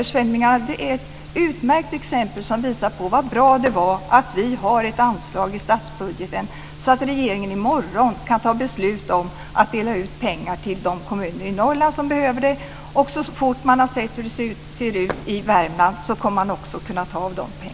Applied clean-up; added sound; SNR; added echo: none; Fireworks; 18 dB; none.